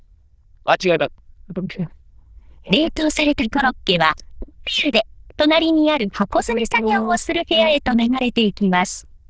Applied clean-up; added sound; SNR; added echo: neural diffusion model UNIVERSE++.